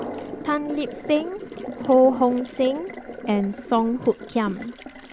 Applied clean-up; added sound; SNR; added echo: none; Water tap, faucet + Drum; 12 dB; none.